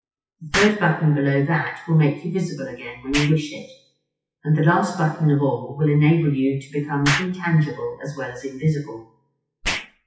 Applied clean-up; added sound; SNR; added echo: classical method WPE with log-MMSE.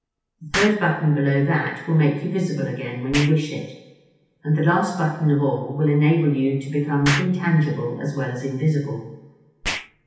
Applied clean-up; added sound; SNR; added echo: none; Explosion; 13 dB; reverberation time 0.9 s.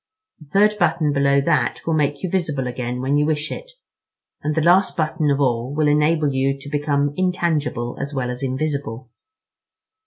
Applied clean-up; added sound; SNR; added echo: none; none; none; none.